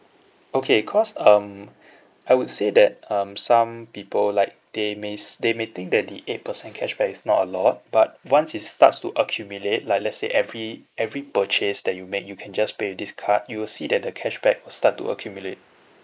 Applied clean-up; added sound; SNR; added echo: neural mask model Resemble Enhance denoiser.